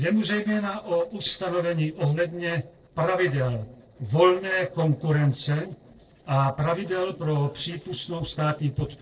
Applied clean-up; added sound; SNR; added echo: neural separator model SepFormer DNS4.